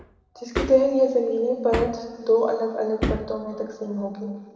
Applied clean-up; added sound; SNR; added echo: none; Hammer; 10 dB; reverberation time 2.3 s.